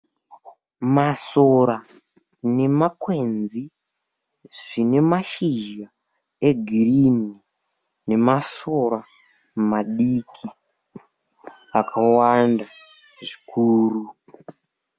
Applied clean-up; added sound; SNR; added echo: none; none; none; none.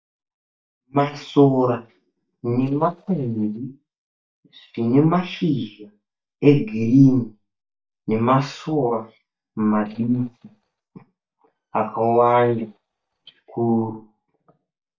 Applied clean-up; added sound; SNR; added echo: neural mask model DeepFilterNet 3.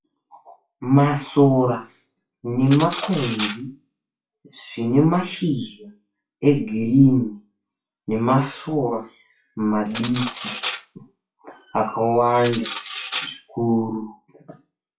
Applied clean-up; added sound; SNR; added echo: classical method WPE with log-MMSE.